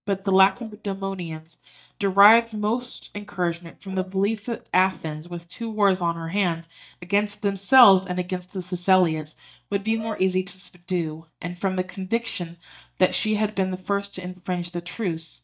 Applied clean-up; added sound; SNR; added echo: neural mask model DeepFilterNet 3.